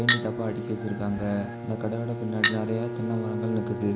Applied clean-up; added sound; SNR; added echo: none; Chink, clink + Bowed string instrument; 1 dB; none.